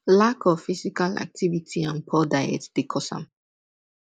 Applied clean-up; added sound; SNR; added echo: neural mask model Resemble Enhance denoiser.